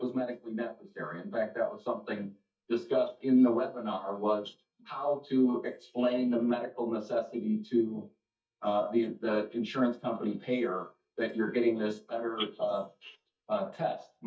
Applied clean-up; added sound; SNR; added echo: neural mask model DeepFilterNet 3.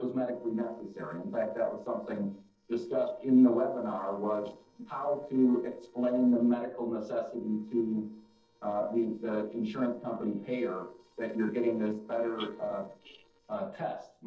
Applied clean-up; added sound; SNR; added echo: neural separator model SepFormer DNS4.